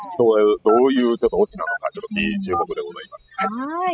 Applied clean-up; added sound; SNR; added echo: classical method spectral subtraction.